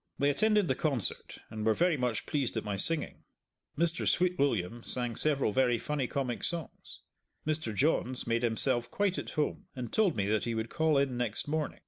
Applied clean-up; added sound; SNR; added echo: none; none; none; none.